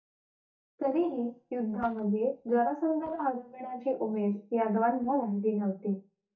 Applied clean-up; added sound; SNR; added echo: neural mask model DeepFilterNet 3.